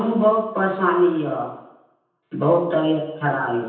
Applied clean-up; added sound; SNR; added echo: none; none; none; reverberation time 0.9 s.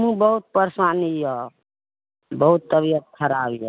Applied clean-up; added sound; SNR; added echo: none; none; none; none.